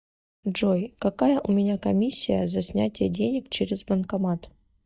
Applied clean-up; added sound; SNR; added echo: neural mask model DeepFilterNet 3.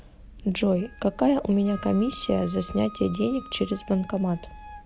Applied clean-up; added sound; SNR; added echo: none; Wind instrument, woodwind instrument; 20 dB; none.